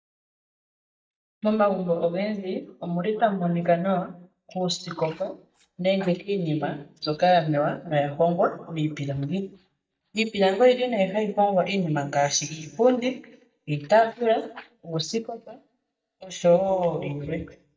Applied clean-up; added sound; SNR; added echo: neural mask model DeepFilterNet 3.